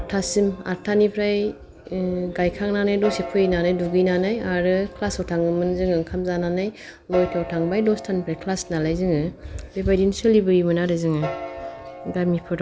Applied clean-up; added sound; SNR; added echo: none; Piano; 16 dB; none.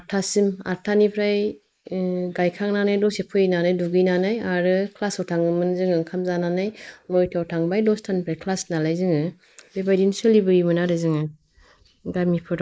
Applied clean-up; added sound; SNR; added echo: neural mask model Resemble Enhance denoiser.